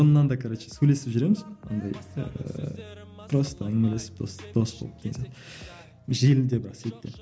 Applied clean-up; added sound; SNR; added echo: none; none; none; none.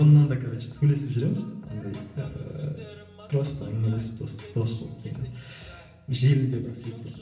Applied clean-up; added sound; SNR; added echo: none; none; none; reverberation time 0.9 s.